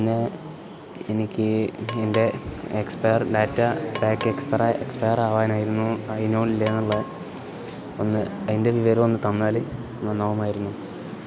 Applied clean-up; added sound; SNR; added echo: none; Percussion; 15 dB; none.